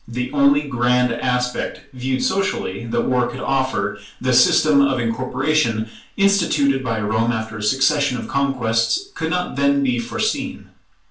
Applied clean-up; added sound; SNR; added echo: none; none; none; reverberation time 0.3 s.